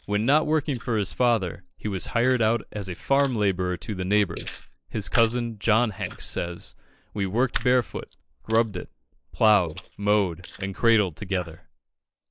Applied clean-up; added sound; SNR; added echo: neural mask model Resemble Enhance denoiser.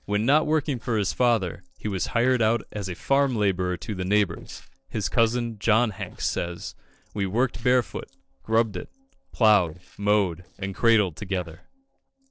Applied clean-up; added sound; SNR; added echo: neural separator model SepFormer DNS4.